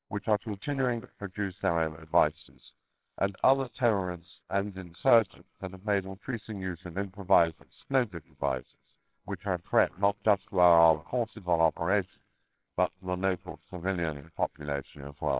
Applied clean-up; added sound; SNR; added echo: neural separator model SepFormer WHAMR!.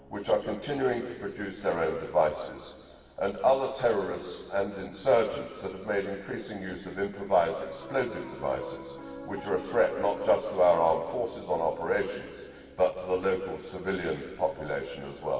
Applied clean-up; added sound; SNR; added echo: none; Piano; 19 dB; reverberation time 2.0 s.